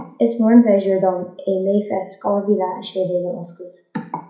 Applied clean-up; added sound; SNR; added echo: none; none; none; reverberation time 0.4 s.